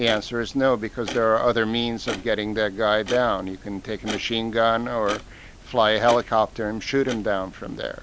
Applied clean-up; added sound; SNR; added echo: none; Clock; 15 dB; none.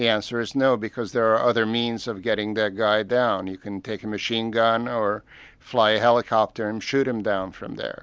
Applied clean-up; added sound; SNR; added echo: none; none; none; none.